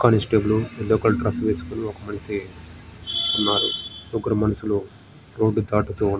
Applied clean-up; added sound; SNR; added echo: none; none; none; none.